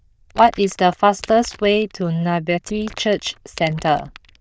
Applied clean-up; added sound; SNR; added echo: neural diffusion model UNIVERSE++.